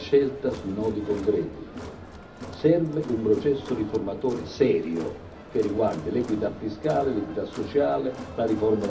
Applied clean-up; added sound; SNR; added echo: none; Crowd; 13 dB; reverberation time 0.4 s.